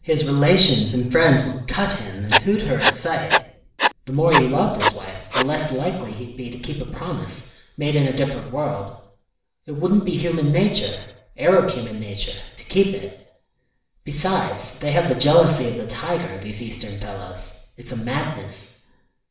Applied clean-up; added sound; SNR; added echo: none; Writing; 0 dB; reverberation time 0.7 s.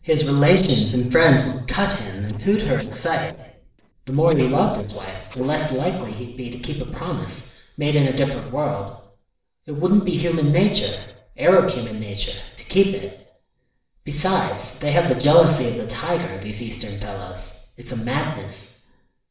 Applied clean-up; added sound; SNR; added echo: neural separator model SepFormer DNS4.